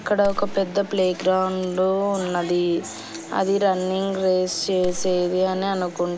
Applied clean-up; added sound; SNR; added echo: none; Gunshot, gunfire; 14 dB; none.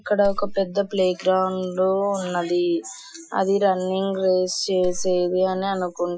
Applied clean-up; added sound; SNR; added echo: classical method Wiener filter.